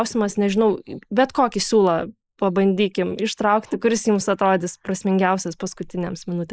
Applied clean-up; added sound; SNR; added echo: neural mask model Resemble Enhance denoiser.